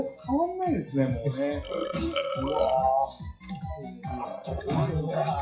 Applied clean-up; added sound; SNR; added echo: classical method WPE with log-MMSE.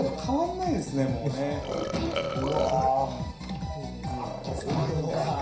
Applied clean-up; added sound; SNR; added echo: none; Burping, eructation; 4 dB; reverberation time 0.5 s.